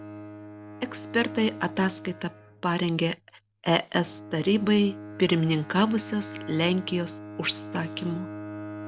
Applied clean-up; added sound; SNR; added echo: none; Bowed string instrument; 14 dB; none.